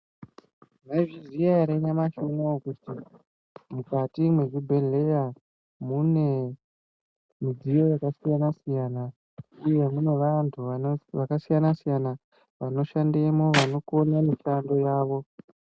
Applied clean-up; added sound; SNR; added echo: none; Clapping; 6 dB; none.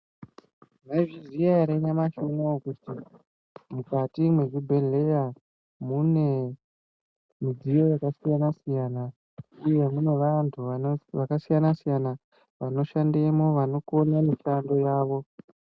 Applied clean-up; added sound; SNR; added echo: none; none; none; none.